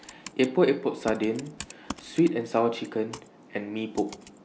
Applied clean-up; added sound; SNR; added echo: none; Computer keyboard; 18 dB; none.